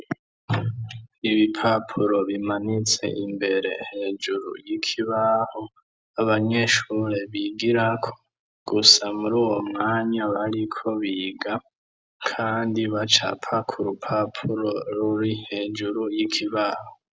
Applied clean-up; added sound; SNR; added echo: none; none; none; none.